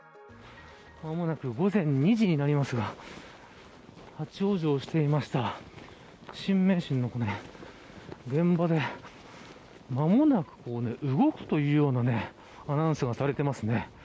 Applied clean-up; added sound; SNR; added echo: none; none; none; none.